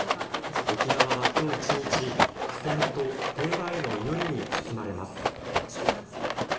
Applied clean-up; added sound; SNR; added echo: none; Rattle; -4 dB; reverberation time 0.9 s.